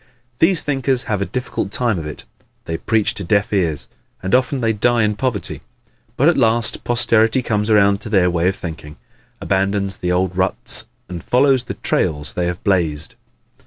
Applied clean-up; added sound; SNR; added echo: none; none; none; none.